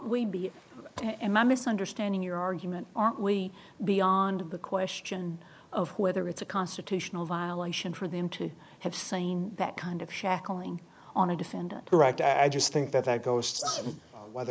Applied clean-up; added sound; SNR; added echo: neural mask model Resemble Enhance denoiser.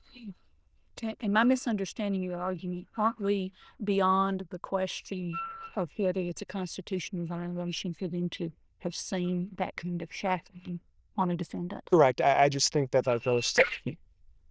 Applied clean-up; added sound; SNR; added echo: neural diffusion model UNIVERSE++.